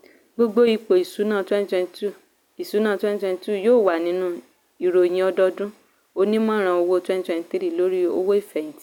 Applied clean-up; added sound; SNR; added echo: none; none; none; none.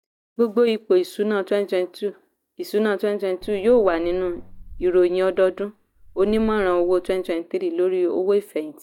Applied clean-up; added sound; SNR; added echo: neural mask model DeepFilterNet 3.